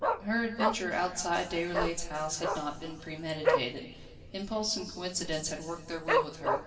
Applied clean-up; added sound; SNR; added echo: none; Dog; 0 dB; reverberation time 2.2 s.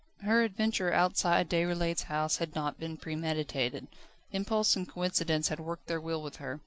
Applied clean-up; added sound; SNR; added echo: none; none; none; none.